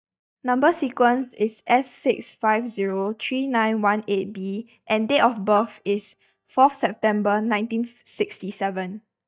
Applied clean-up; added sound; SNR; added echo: neural mask model DeepFilterNet 3.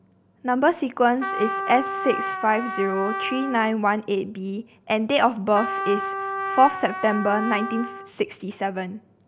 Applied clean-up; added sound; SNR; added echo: none; Trumpet; 7 dB; none.